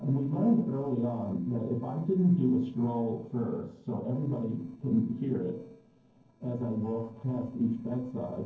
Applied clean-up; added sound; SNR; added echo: neural separator model SepFormer DNS4.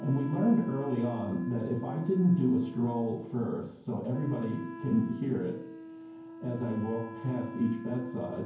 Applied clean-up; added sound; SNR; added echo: none; Wind instrument, woodwind instrument; 14 dB; reverberation time 0.9 s.